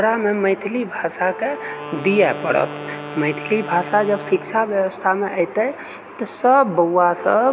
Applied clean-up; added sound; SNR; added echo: none; Wind instrument, woodwind instrument; 16 dB; none.